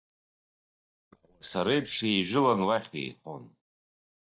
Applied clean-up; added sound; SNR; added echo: neural mask model DeepFilterNet 3.